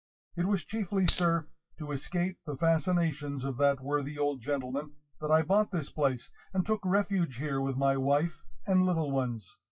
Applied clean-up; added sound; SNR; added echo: classical method WPE with log-MMSE.